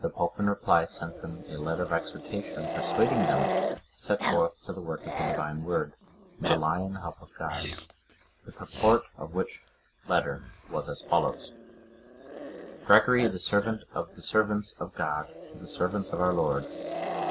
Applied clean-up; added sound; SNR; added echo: none; Growling; 7 dB; none.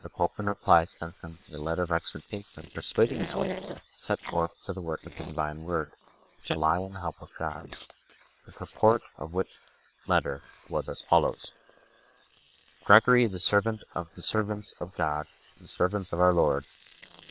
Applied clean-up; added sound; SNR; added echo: neural separator model SepFormer WHAM!.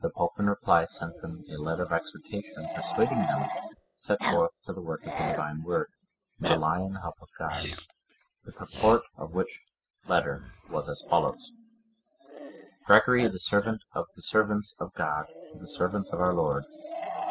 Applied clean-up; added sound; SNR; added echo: classical method spectral subtraction.